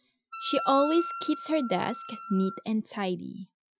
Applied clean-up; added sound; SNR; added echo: classical method Wiener filter.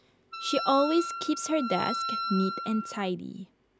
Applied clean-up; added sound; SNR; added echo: none; Wind instrument, woodwind instrument; 6 dB; none.